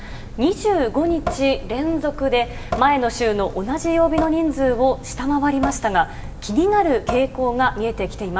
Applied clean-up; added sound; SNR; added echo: none; Drip / Sink (filling or washing) / Water tap, faucet; 10 dB; reverberation time 1.8 s.